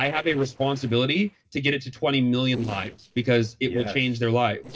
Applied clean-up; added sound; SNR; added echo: neural separator model SepFormer DNS4.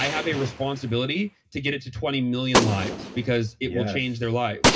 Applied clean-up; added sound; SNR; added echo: none; Gunshot, gunfire; 2 dB; reverberation time 0.4 s.